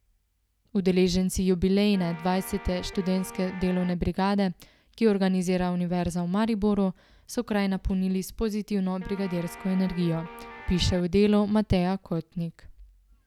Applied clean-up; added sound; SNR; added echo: none; Guitar; 16 dB; none.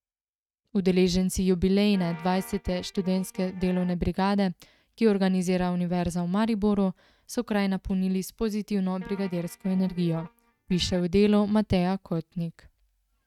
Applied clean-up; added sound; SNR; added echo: neural mask model RNNoise.